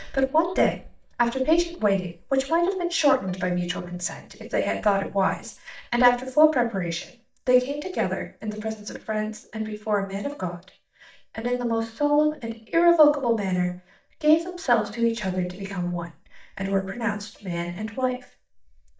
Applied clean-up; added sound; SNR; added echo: neural mask model DeepFilterNet 3.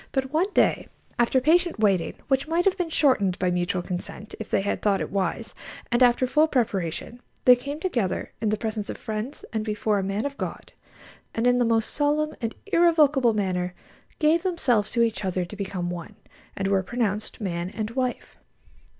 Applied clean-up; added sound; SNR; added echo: none; none; none; none.